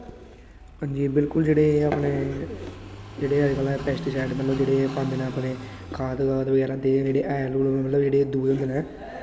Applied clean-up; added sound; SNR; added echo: none; Car passing by / Idling; 15 dB; none.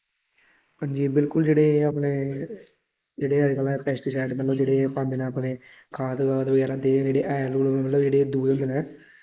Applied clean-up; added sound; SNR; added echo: neural mask model Resemble Enhance denoiser.